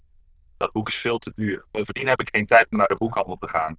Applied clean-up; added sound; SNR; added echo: neural diffusion model UNIVERSE++.